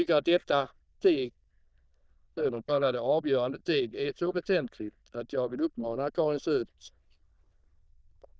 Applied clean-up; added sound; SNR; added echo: neural diffusion model UNIVERSE++.